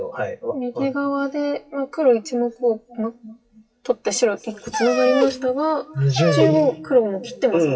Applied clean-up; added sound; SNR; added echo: classical method WPE with log-MMSE.